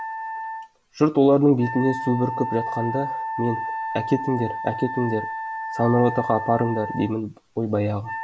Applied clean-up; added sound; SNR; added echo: none; Wind instrument, woodwind instrument; 7 dB; none.